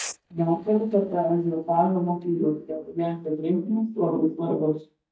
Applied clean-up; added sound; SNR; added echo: neural mask model DeepFilterNet 3.